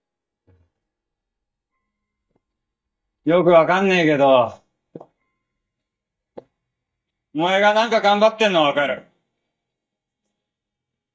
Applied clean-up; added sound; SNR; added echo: neural mask model DeepFilterNet 3.